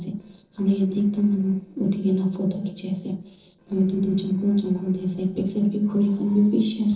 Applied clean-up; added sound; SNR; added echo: neural separator model SepFormer DNS4.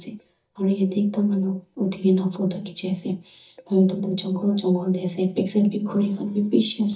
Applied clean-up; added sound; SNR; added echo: neural mask model DeepFilterNet 3.